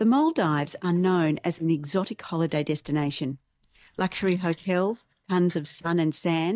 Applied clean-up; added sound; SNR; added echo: neural mask model DeepFilterNet 3.